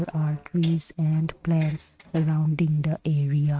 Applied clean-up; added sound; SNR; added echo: neural mask model RNNoise.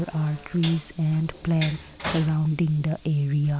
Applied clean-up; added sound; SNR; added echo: none; Train; 13 dB; none.